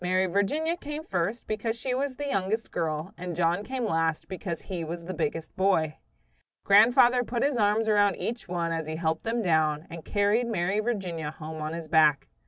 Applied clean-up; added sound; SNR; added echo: none; none; none; none.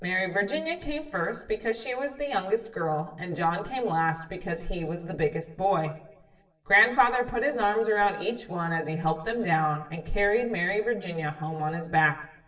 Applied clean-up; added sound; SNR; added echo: none; none; none; reverberation time 0.7 s.